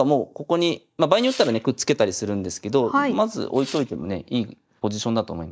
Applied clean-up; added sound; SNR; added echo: neural mask model DeepFilterNet 3.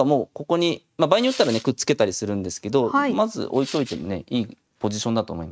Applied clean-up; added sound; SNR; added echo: neural mask model RNNoise.